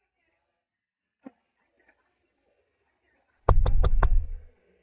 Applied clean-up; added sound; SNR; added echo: neural mask model DeepFilterNet 3.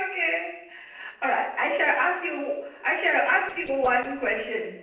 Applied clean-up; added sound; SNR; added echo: neural separator model SepFormer DNS4.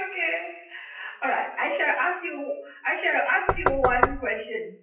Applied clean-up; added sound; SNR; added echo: classical method WPE with log-MMSE.